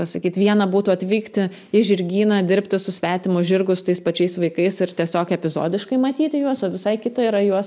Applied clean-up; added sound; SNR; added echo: none; none; none; none.